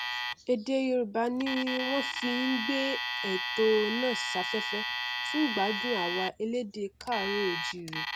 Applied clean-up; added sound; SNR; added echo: none; Alarm; 3 dB; none.